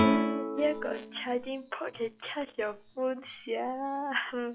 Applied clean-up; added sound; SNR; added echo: classical method log-MMSE.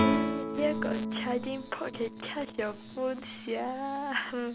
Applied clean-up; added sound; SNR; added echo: none; Guitar; 1 dB; none.